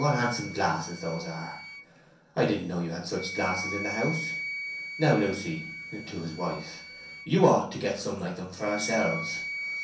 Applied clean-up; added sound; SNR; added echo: none; Wind instrument, woodwind instrument; 9 dB; reverberation time 0.6 s.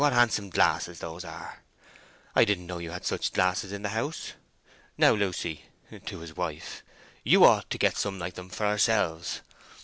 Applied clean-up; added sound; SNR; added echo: none; none; none; none.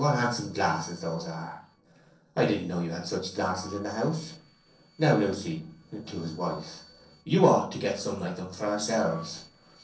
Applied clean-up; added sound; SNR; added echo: neural separator model SepFormer DNS4.